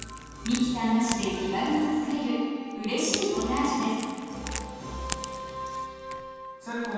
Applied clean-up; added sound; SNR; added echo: none; Crack / Crackle; 13 dB; reverberation time 2.1 s.